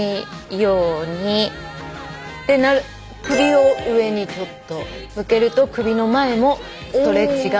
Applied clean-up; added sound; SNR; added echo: none; none; none; none.